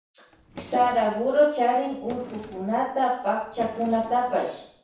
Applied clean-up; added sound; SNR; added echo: none; Drawer open or close; 20 dB; reverberation time 0.6 s.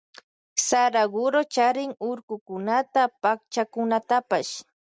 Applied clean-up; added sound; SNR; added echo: none; none; none; none.